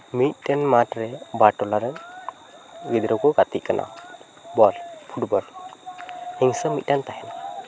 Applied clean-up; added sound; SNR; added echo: none; none; none; none.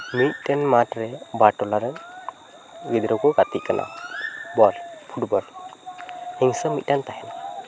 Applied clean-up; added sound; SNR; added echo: none; Bird; 17 dB; none.